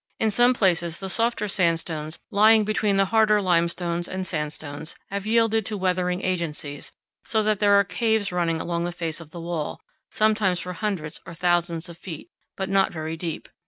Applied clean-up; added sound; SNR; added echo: none; none; none; none.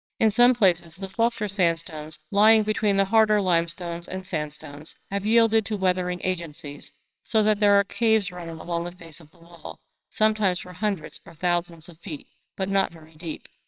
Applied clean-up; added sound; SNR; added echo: neural separator model SepFormer WHAMR!.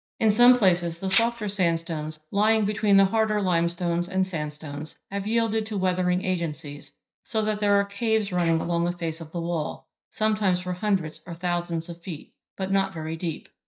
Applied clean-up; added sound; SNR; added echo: neural mask model DeepFilterNet 3.